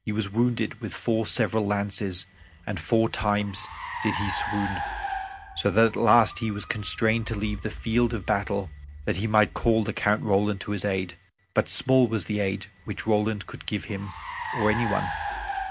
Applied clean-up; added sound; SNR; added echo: none; Car; 11 dB; none.